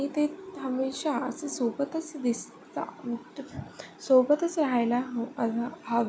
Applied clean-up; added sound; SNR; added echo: none; none; none; none.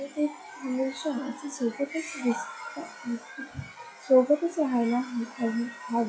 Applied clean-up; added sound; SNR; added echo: classical method log-MMSE.